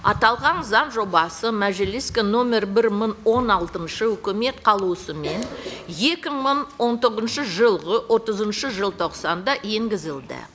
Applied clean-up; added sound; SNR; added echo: none; none; none; none.